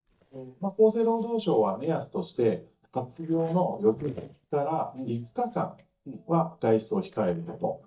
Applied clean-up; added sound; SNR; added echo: neural mask model DeepFilterNet 3.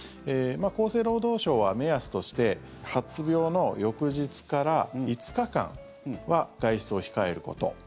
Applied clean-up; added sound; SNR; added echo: none; none; none; none.